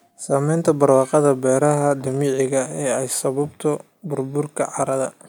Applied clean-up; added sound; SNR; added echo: none; none; none; none.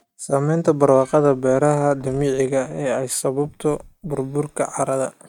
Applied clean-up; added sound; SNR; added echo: neural mask model RNNoise.